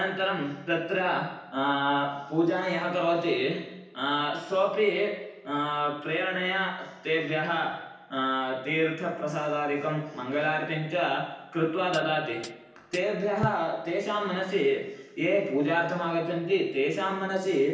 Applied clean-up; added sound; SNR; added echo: none; Hi-hat; 11 dB; reverberation time 0.9 s.